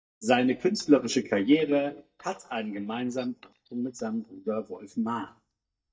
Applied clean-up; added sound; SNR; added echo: neural mask model DeepFilterNet 3.